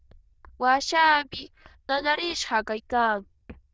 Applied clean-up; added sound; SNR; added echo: neural diffusion model UNIVERSE++.